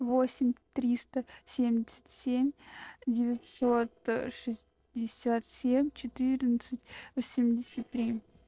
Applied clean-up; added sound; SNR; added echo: neural separator model SepFormer DNS4.